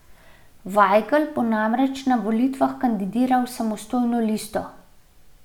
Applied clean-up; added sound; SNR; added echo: none; none; none; none.